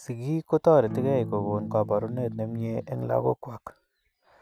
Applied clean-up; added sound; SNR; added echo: none; Electric guitar / Strum; 8 dB; none.